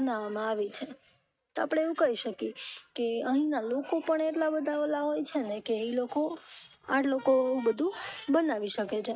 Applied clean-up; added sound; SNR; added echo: neural mask model RNNoise.